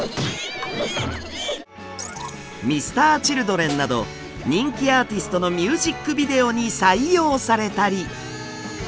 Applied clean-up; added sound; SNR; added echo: none; Snare drum; 17 dB; none.